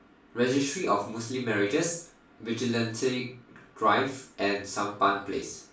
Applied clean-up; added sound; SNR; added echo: none; none; none; reverberation time 0.3 s.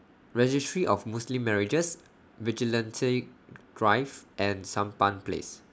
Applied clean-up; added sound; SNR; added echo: none; none; none; none.